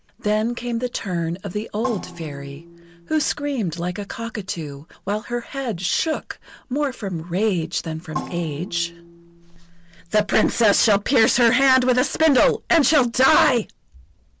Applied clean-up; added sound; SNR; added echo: none; Percussion; 16 dB; none.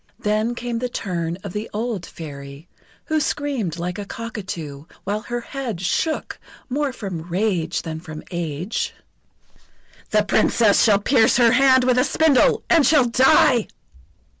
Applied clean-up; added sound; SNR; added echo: none; none; none; none.